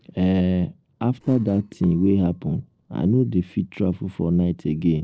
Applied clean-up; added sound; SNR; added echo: neural separator model SepFormer DNS4.